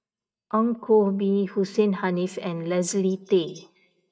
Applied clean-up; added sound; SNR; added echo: neural mask model DeepFilterNet 3.